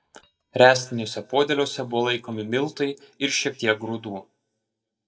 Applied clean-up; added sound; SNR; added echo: neural mask model DeepFilterNet 3.